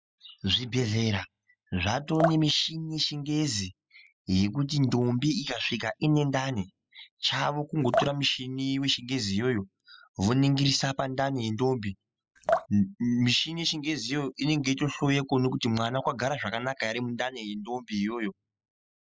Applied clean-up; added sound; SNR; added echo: classical method spectral subtraction.